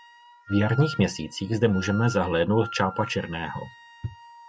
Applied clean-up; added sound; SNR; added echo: none; Wind instrument, woodwind instrument; 15 dB; none.